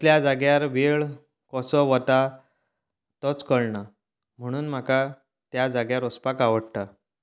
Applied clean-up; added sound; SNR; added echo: none; none; none; none.